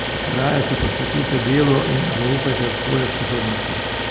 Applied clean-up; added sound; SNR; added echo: none; Idling; 0 dB; none.